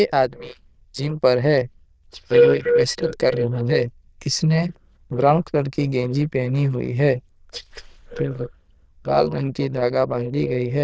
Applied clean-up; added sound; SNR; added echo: neural diffusion model UNIVERSE++.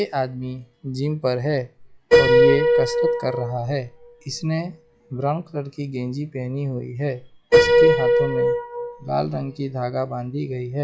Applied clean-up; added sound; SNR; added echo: classical method log-MMSE.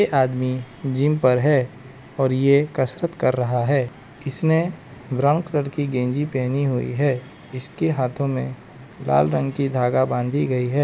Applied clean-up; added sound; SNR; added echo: none; none; none; none.